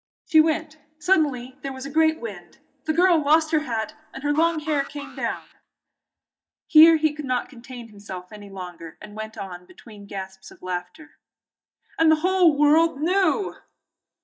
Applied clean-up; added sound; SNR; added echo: neural mask model DeepFilterNet 3.